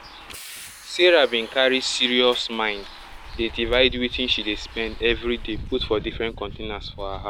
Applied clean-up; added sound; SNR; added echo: none; Bus; 13 dB; none.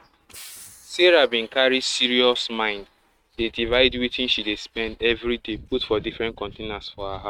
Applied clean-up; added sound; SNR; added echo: neural mask model RNNoise.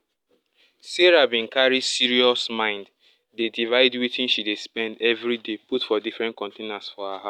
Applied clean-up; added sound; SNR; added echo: none; none; none; none.